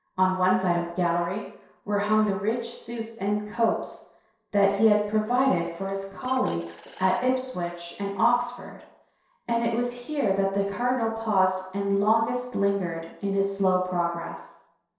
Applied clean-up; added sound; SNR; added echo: neural separator model SepFormer DNS4.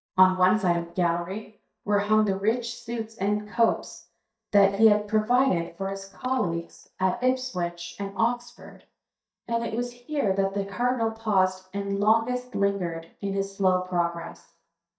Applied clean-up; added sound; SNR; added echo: neural mask model DeepFilterNet 3.